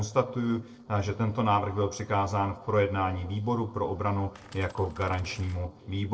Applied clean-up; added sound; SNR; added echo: neural separator model SepFormer DNS4.